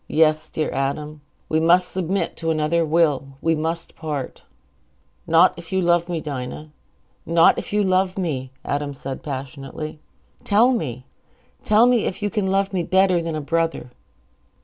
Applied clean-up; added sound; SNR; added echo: none; none; none; none.